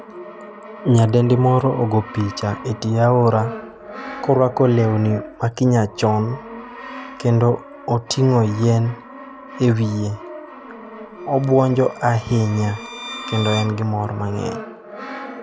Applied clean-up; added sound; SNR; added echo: none; Brass instrument + Bowed string instrument; 14 dB; none.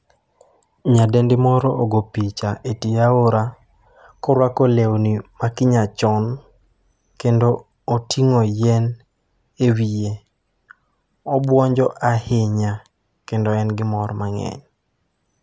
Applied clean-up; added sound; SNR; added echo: none; none; none; none.